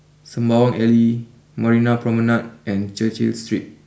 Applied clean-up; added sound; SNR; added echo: none; none; none; none.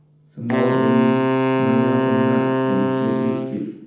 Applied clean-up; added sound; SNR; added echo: none; Wind instrument, woodwind instrument; -3 dB; reverberation time 0.8 s.